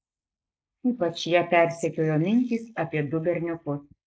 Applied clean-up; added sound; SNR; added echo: neural mask model Resemble Enhance denoiser.